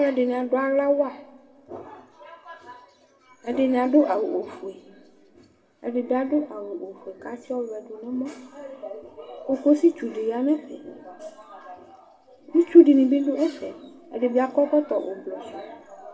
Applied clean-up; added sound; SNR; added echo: none; none; none; reverberation time 0.7 s.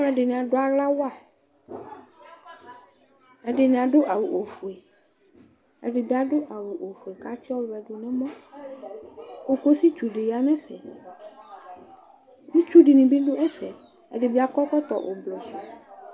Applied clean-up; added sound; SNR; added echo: none; none; none; none.